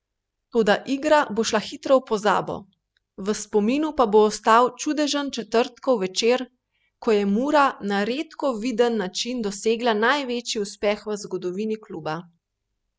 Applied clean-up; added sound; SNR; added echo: none; none; none; none.